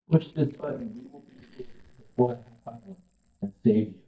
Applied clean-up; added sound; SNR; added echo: neural mask model DeepFilterNet 3.